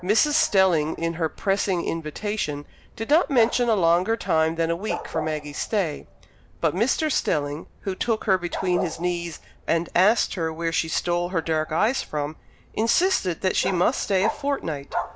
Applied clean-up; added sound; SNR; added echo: none; Bark; 13 dB; none.